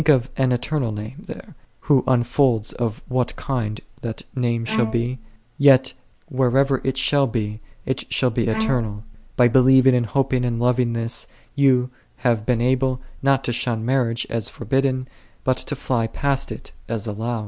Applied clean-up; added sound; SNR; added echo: none; Bowed string instrument; 10 dB; none.